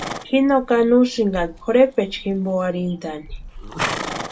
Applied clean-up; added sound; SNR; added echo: none; Livestock, farm animals, working animals; 12 dB; reverberation time 0.2 s.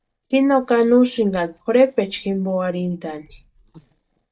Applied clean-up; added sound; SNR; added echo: neural mask model DeepFilterNet 3.